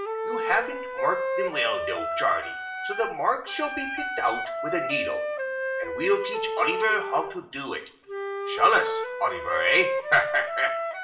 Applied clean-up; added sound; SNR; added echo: none; Wind instrument, woodwind instrument; 3 dB; reverberation time 0.6 s.